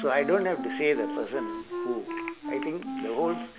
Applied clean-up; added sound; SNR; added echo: none; Wind instrument, woodwind instrument; 6 dB; none.